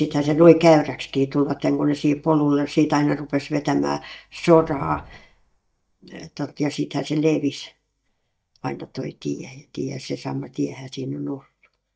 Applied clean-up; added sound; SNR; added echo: neural mask model DeepFilterNet 3.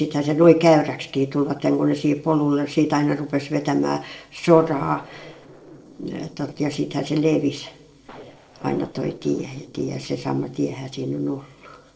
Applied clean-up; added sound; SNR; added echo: neural separator model SepFormer DNS4.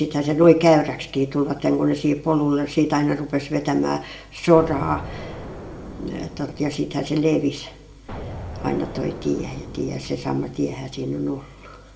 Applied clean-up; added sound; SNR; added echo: none; Explosion; 14 dB; reverberation time 0.5 s.